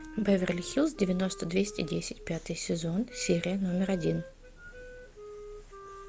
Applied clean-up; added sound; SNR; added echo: none; Wind instrument, woodwind instrument; 16 dB; none.